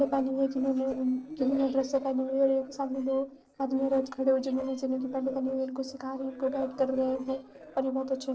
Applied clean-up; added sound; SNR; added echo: neural separator model SepFormer DNS4.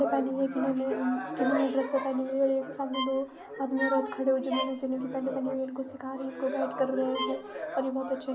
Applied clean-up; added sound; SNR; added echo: none; Bowed string instrument; 11 dB; reverberation time 1.9 s.